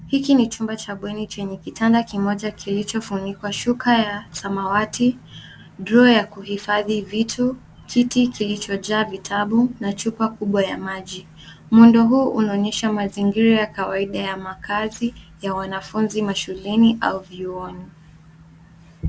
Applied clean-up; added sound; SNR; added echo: none; none; none; none.